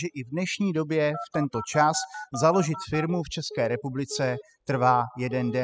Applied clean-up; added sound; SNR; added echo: classical method spectral subtraction.